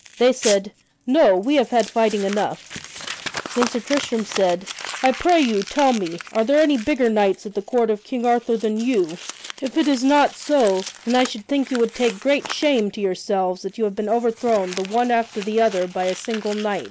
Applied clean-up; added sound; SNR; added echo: none; Crumpling, crinkling; 14 dB; none.